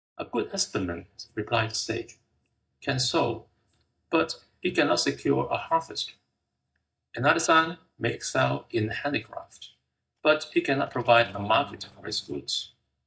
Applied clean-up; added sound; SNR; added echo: neural mask model DeepFilterNet 3.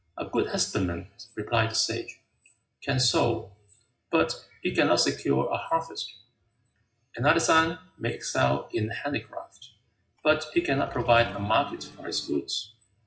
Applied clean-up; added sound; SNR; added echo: classical method WPE with log-MMSE.